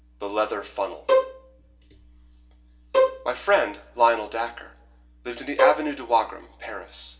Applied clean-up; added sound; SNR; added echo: none; Bowed string instrument; -2 dB; reverberation time 0.5 s.